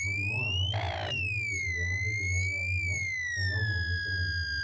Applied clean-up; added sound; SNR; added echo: none; Animal; -1 dB; reverberation time 0.4 s.